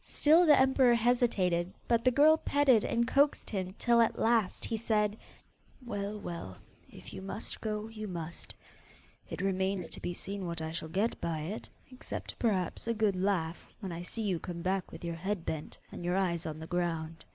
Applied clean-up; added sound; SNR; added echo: neural mask model Resemble Enhance denoiser.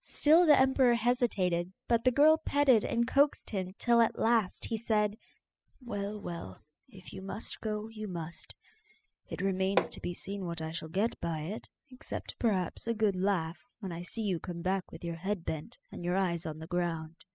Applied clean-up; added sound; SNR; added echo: classical method spectral subtraction.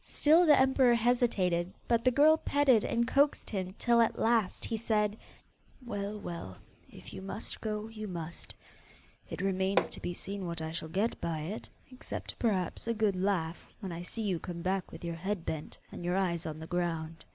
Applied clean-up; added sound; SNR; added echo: none; Hammer; 6 dB; none.